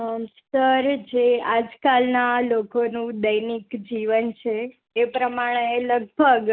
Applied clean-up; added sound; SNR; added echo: none; none; none; none.